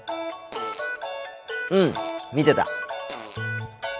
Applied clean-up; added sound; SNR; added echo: none; Fart; 18 dB; none.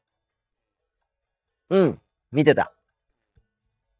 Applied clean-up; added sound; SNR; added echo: neural mask model DeepFilterNet 3.